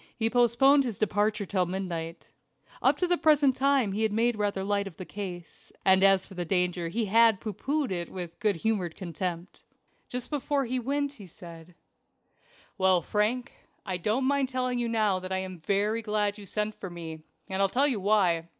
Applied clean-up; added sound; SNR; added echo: none; none; none; none.